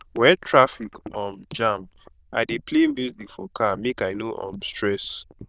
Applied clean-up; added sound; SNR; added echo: neural diffusion model UNIVERSE++.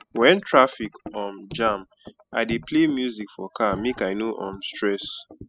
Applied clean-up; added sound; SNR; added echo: classical method spectral subtraction.